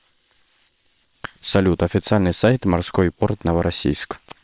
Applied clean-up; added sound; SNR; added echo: neural separator model SepFormer WHAM!.